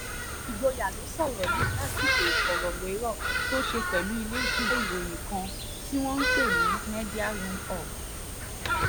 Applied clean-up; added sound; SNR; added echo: none; Bird vocalization, bird call, bird song; -4 dB; none.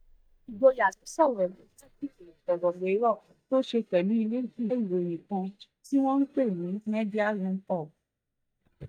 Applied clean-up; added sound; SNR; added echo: neural mask model DeepFilterNet 3.